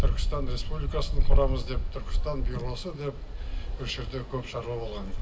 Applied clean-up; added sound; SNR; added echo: none; none; none; none.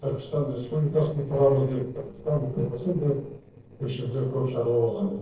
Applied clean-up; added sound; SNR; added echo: neural separator model SepFormer DNS4.